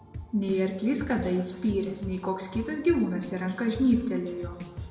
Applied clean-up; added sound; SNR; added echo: none; Drum kit; 13 dB; reverberation time 0.9 s.